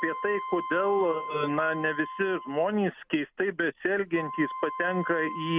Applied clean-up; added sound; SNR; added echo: none; Wind instrument, woodwind instrument; 9 dB; none.